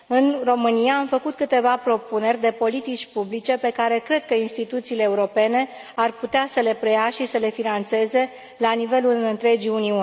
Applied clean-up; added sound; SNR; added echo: none; none; none; none.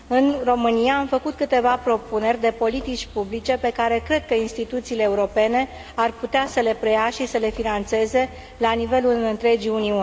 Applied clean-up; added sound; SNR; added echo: none; Walk, footsteps; 20 dB; none.